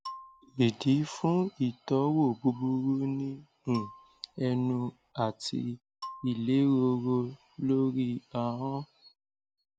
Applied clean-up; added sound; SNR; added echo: none; Marimba, xylophone; 18 dB; none.